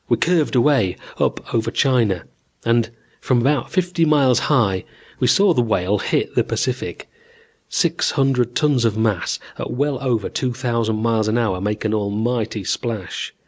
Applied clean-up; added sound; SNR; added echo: none; none; none; none.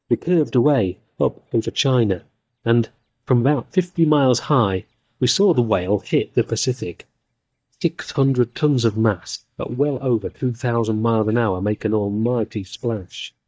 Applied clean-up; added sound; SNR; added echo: neural mask model DeepFilterNet 3.